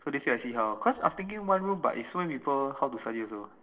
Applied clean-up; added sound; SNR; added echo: neural separator model SepFormer DNS4.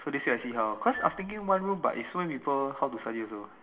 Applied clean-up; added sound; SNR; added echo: none; Marimba, xylophone; 17 dB; reverberation time 0.8 s.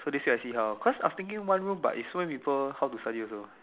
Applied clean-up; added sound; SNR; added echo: none; none; none; none.